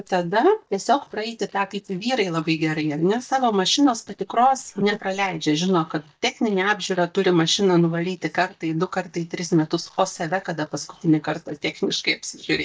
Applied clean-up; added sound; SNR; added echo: neural mask model DeepFilterNet 3.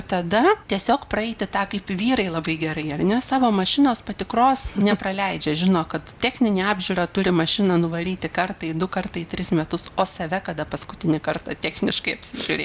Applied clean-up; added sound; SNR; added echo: none; none; none; none.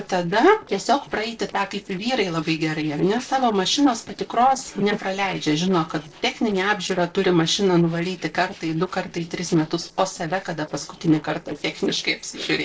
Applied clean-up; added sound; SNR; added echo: neural separator model SepFormer DNS4.